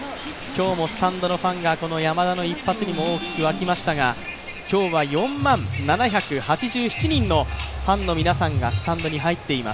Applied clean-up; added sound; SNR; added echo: none; none; none; none.